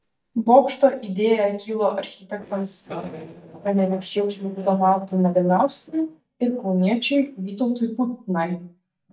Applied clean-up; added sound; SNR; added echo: neural mask model DeepFilterNet 3.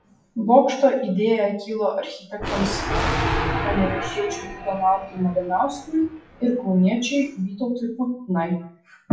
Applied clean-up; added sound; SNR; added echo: classical method WPE with log-MMSE.